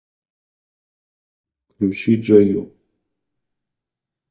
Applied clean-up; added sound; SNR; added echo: neural mask model DeepFilterNet 3.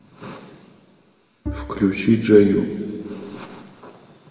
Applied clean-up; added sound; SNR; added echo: none; Bowed string instrument; 14 dB; reverberation time 1.9 s.